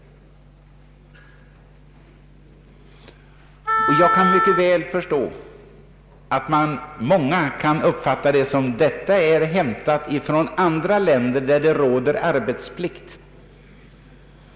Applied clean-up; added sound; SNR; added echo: none; Wind instrument, woodwind instrument; 0 dB; none.